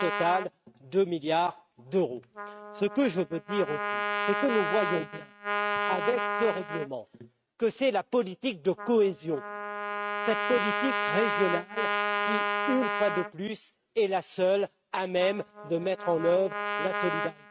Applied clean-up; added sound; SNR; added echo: neural mask model RNNoise.